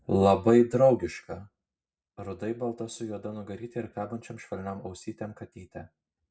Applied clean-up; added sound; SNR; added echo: none; none; none; none.